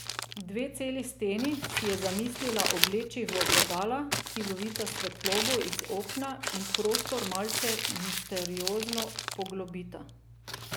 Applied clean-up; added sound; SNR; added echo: none; Crumpling, crinkling; 0 dB; none.